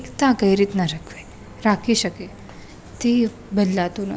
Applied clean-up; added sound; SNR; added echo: none; none; none; none.